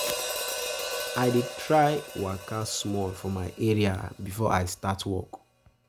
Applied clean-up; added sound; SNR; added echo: none; Hi-hat; 8 dB; none.